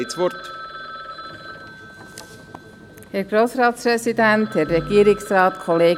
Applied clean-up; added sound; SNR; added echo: none; Telephone; 17 dB; none.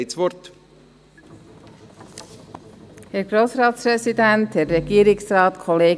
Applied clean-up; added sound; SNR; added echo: none; none; none; none.